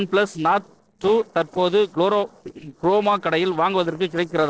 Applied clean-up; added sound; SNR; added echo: neural separator model SepFormer DNS4.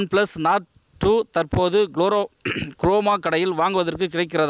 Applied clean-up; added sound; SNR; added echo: none; none; none; none.